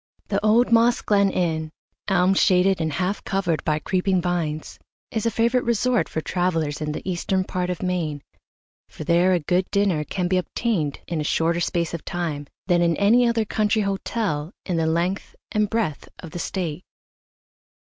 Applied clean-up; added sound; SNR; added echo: none; none; none; none.